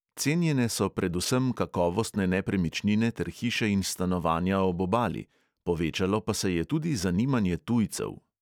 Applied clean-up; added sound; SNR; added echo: none; none; none; none.